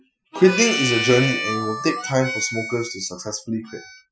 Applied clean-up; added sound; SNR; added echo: classical method Wiener filter.